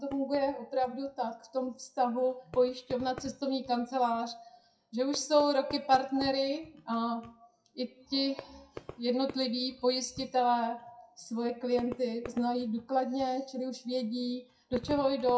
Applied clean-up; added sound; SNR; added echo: classical method WPE with log-MMSE.